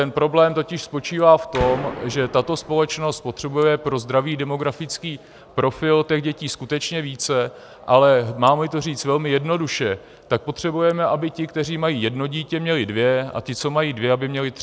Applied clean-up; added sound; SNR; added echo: none; Gunshot, gunfire; 11 dB; none.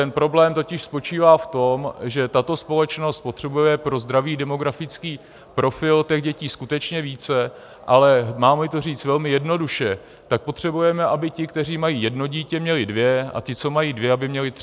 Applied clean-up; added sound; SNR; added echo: none; none; none; none.